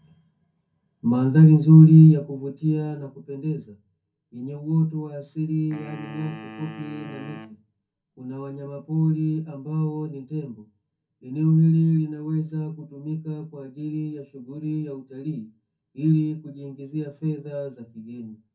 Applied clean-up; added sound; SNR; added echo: none; Wind instrument, woodwind instrument; 19 dB; reverberation time 0.3 s.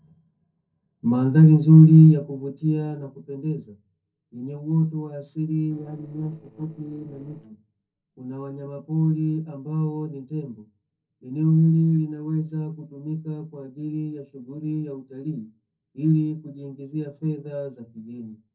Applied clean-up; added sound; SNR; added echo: neural separator model SepFormer DNS4.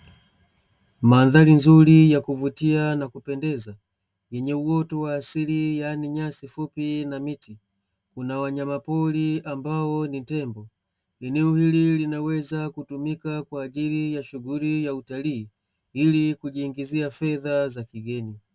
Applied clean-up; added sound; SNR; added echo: none; none; none; none.